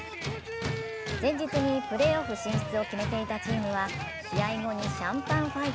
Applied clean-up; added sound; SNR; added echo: none; Tools; 5 dB; none.